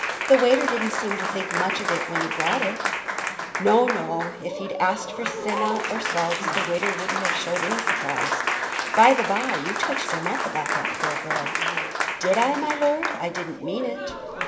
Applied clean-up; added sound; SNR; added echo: none; Applause; 2 dB; reverberation time 1.5 s.